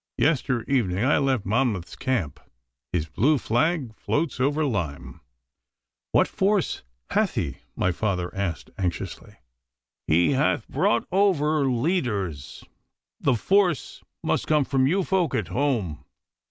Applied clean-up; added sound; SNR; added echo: none; none; none; none.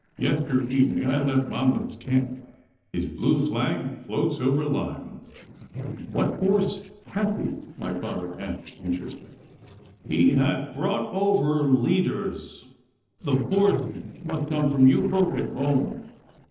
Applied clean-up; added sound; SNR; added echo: neural separator model SepFormer DNS4.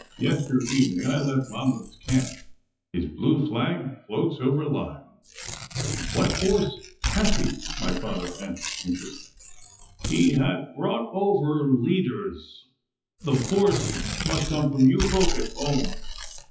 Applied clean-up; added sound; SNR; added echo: classical method WPE with log-MMSE.